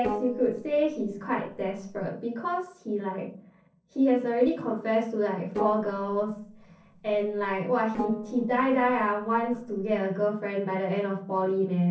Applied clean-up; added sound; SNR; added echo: neural separator model SepFormer DNS4.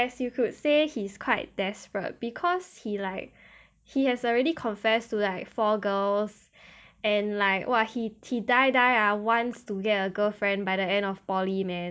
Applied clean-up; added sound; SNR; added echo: none; none; none; none.